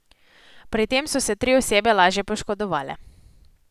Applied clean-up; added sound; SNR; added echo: none; none; none; none.